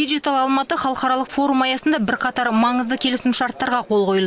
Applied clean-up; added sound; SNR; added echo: none; none; none; none.